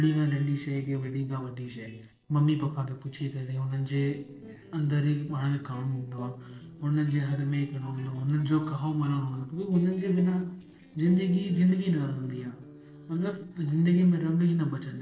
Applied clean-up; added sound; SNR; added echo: neural separator model SepFormer DNS4.